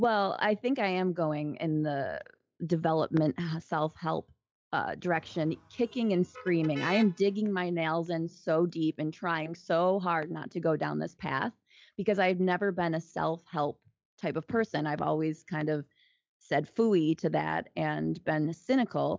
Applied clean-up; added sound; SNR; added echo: classical method log-MMSE.